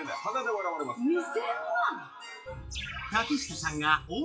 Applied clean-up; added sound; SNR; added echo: classical method WPE with log-MMSE.